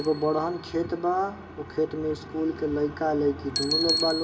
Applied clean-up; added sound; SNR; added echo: none; Bicycle; 6 dB; reverberation time 1.9 s.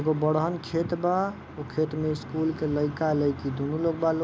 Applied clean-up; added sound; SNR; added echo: none; none; none; none.